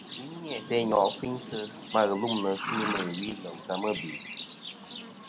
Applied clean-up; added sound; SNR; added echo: none; Livestock, farm animals, working animals; 7 dB; none.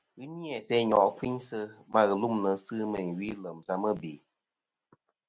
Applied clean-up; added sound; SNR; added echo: none; none; none; none.